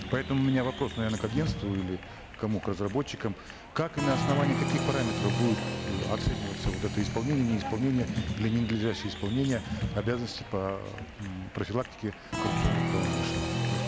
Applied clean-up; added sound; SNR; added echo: none; Applause; 3 dB; none.